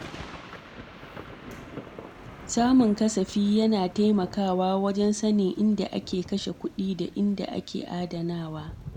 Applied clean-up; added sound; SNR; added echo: none; Thunder / Rain; 17 dB; none.